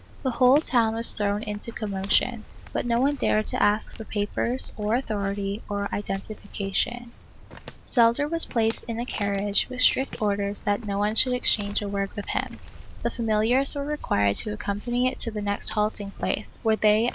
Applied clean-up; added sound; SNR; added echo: none; Walk, footsteps; 13 dB; none.